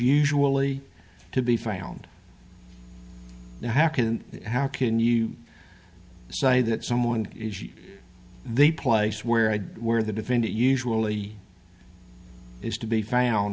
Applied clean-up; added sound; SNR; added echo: none; none; none; none.